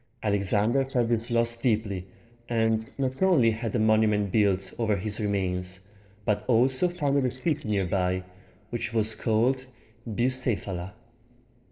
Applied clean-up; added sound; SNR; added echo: neural separator model SepFormer DNS4.